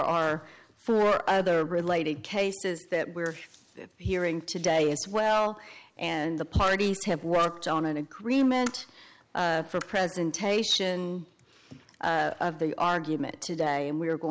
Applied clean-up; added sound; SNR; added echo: none; none; none; none.